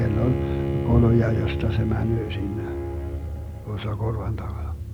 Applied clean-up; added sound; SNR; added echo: none; Bowed string instrument; 7 dB; none.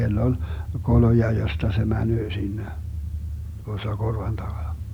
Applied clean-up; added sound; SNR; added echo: none; none; none; none.